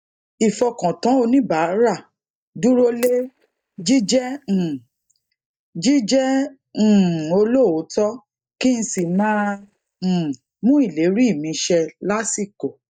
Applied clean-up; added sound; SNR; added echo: neural mask model DeepFilterNet 3.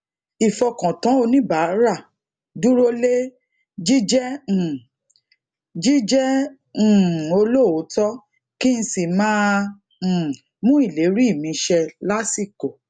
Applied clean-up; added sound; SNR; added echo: none; none; none; none.